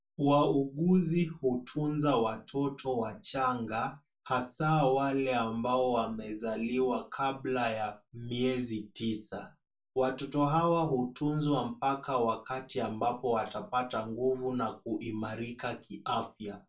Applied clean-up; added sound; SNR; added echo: none; none; none; reverberation time 0.2 s.